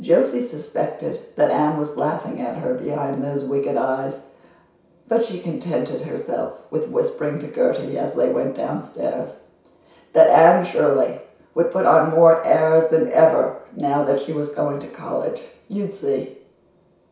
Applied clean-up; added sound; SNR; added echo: none; none; none; reverberation time 0.6 s.